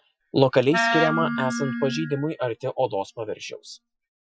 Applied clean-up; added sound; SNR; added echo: classical method Wiener filter.